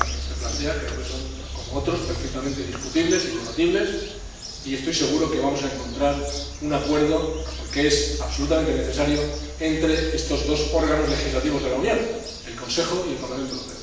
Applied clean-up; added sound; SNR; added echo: none; Bird vocalization, bird call, bird song; 7 dB; reverberation time 0.9 s.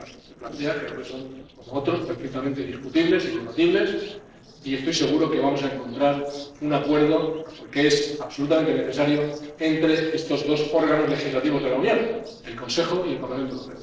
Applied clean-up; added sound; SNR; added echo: neural separator model SepFormer DNS4.